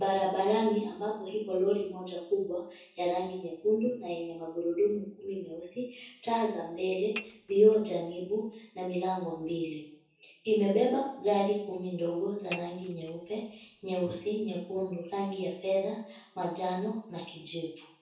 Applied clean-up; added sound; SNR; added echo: none; Dishes, pots, and pans / Chink, clink; 16 dB; reverberation time 0.6 s.